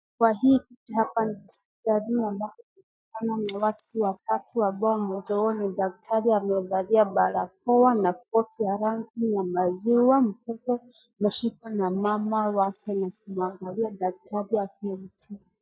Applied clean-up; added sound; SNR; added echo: neural mask model DeepFilterNet 3.